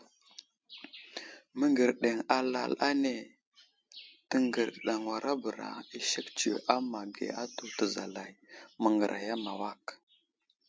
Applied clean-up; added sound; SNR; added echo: none; none; none; none.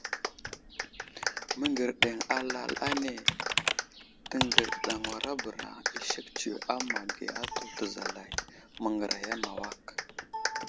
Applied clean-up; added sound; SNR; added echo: none; Computer keyboard + Clapping; -2 dB; none.